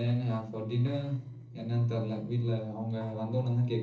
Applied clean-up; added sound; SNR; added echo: neural separator model SepFormer DNS4.